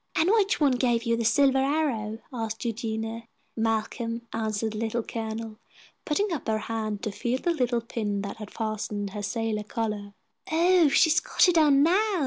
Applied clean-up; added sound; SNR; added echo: none; none; none; none.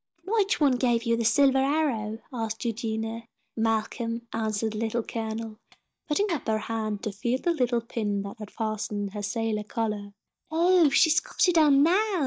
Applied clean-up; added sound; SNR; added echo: neural mask model DeepFilterNet 3.